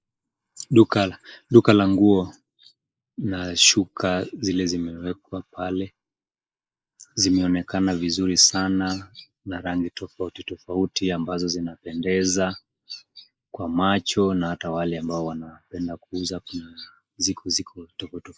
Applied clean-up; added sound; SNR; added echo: neural mask model Resemble Enhance denoiser.